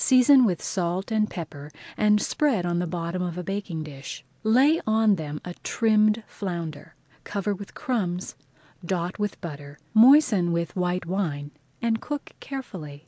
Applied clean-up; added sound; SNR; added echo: none; none; none; none.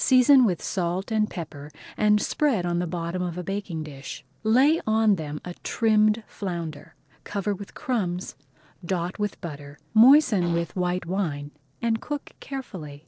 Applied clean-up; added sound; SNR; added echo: neural separator model SepFormer DNS4.